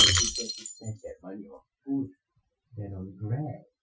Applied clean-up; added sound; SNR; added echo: classical method Wiener filter.